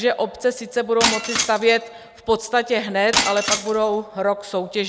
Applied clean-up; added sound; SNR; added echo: none; Shatter; 4 dB; none.